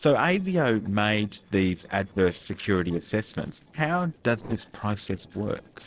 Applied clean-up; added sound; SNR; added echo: neural separator model SepFormer DNS4.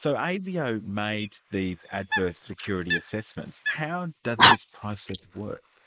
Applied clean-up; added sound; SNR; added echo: neural mask model Resemble Enhance denoiser.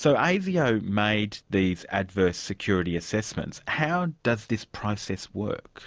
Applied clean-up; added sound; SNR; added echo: none; none; none; none.